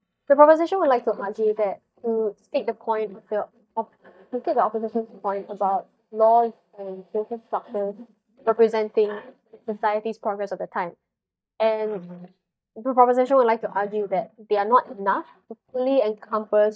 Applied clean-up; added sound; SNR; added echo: neural mask model DeepFilterNet 3.